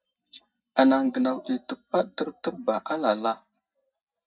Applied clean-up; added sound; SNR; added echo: neural mask model DeepFilterNet 3.